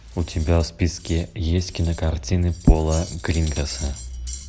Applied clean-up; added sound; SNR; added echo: none; Cutlery, silverware; 19 dB; none.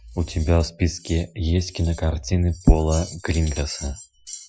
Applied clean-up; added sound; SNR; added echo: classical method Wiener filter.